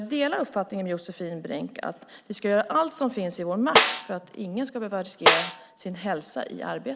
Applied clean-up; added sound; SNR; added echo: none; Snare drum; -4 dB; none.